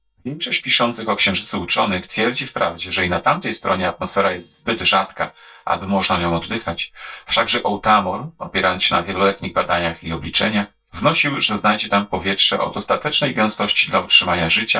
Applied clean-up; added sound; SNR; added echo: neural mask model DeepFilterNet 3.